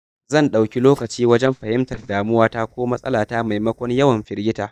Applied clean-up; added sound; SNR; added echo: neural mask model DeepFilterNet 3.